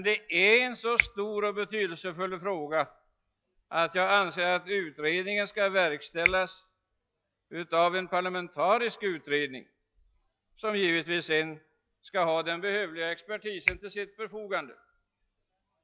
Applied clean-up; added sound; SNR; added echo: classical method log-MMSE.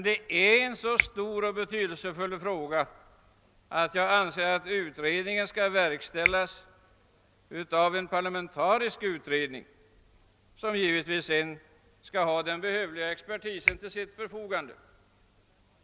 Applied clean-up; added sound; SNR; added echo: none; Finger snapping; 5 dB; none.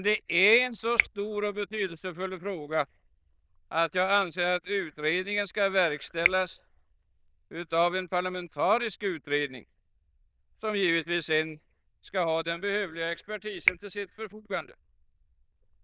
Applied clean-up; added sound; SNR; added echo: neural diffusion model UNIVERSE++.